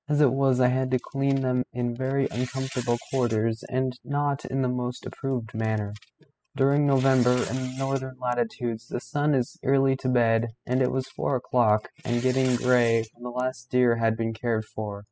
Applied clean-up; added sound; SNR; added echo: classical method spectral subtraction.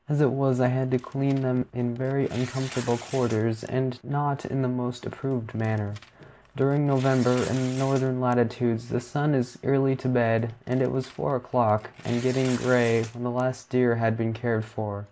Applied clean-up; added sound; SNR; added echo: none; Tearing; 20 dB; none.